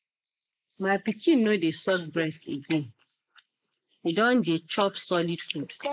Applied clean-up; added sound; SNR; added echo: neural mask model Resemble Enhance denoiser.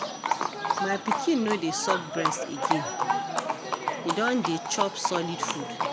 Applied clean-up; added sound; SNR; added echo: none; Livestock, farm animals, working animals; -1 dB; none.